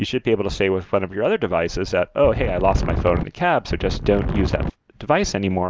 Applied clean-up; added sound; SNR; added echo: none; Wind; 3 dB; none.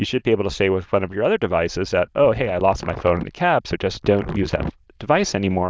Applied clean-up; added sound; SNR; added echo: neural diffusion model UNIVERSE++.